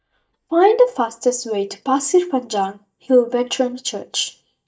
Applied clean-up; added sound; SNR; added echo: neural mask model DeepFilterNet 3.